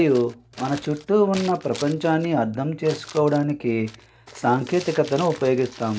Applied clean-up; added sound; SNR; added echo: none; Crumpling, crinkling; 19 dB; none.